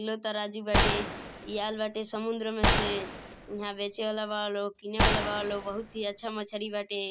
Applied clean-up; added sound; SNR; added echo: none; Gunshot, gunfire; -2 dB; none.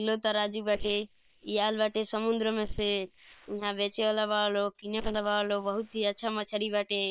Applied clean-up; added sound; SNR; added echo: neural separator model SepFormer WHAM!.